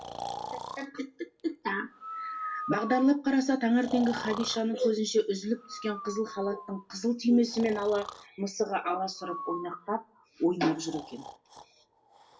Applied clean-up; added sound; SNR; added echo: none; Breathing; 12 dB; reverberation time 0.2 s.